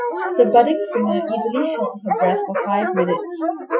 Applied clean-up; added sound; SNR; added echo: classical method Wiener filter.